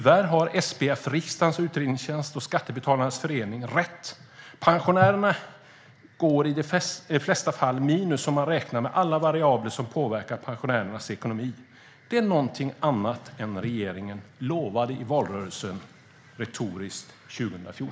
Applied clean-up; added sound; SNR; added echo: none; none; none; none.